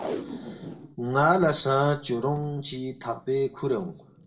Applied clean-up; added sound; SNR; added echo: none; Packing tape, duct tape; 15 dB; reverberation time 0.4 s.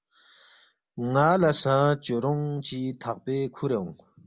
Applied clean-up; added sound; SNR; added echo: none; none; none; none.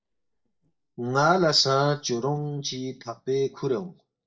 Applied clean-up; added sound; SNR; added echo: neural mask model DeepFilterNet 3.